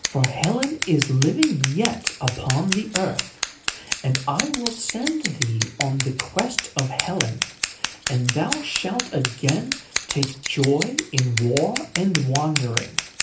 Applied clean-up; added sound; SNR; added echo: none; Scissors; 4 dB; reverberation time 0.3 s.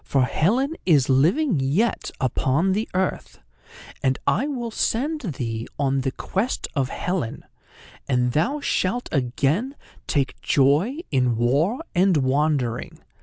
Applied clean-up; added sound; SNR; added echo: none; none; none; none.